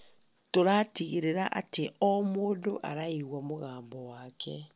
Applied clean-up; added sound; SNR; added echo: none; none; none; none.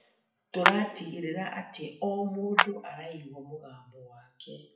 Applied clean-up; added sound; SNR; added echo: classical method WPE with log-MMSE.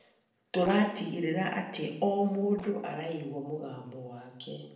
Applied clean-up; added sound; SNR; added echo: neural separator model SepFormer DNS4.